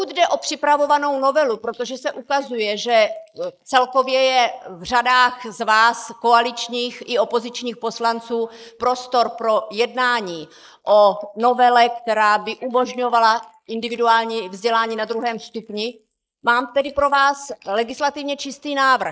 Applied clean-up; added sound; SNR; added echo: neural mask model Resemble Enhance denoiser.